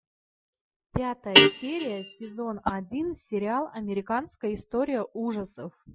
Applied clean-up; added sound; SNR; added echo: classical method Wiener filter.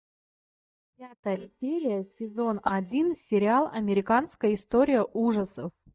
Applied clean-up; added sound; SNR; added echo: neural mask model DeepFilterNet 3.